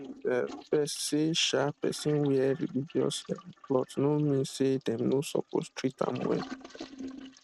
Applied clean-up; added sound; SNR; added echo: neural mask model RNNoise.